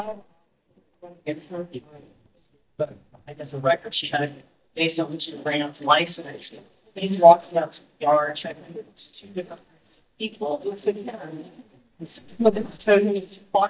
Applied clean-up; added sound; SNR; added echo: neural mask model DeepFilterNet 3.